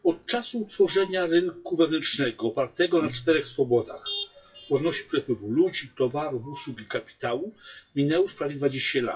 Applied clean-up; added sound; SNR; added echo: classical method WPE with log-MMSE.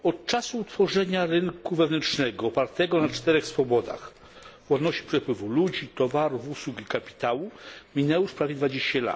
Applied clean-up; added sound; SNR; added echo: none; none; none; none.